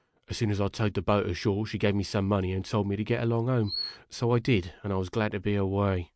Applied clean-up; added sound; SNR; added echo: neural mask model RNNoise.